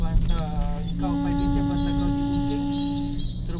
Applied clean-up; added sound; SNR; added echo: none; Fowl + Wind instrument, woodwind instrument; 1 dB; none.